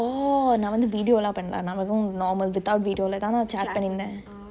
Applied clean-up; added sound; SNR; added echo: none; none; none; none.